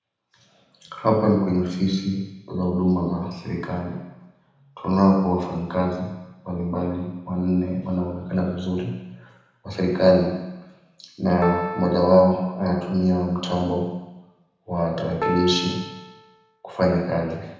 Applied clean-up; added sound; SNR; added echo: none; Piano; 9 dB; reverberation time 1.0 s.